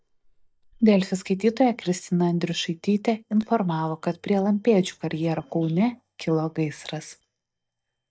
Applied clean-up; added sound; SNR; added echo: neural mask model DeepFilterNet 3.